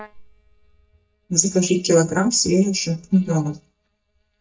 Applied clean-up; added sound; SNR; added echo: neural mask model DeepFilterNet 3.